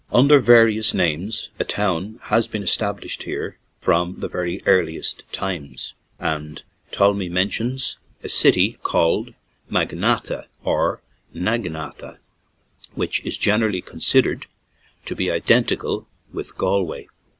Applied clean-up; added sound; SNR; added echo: none; none; none; none.